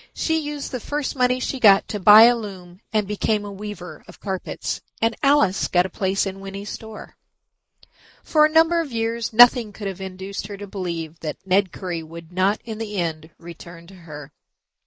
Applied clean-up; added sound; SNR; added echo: neural mask model Resemble Enhance denoiser.